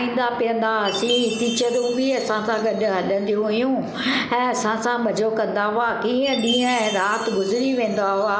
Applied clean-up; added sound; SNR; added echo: none; Chime; 14 dB; none.